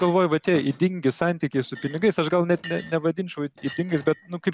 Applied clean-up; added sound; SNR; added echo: none; Chink, clink; 20 dB; none.